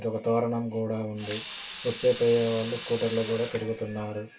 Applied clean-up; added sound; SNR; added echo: none; Sink (filling or washing) / Water tap, faucet; 5 dB; reverberation time 0.2 s.